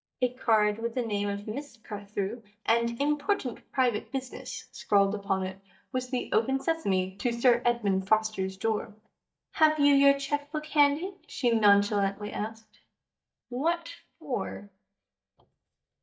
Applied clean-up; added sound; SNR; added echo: neural mask model DeepFilterNet 3.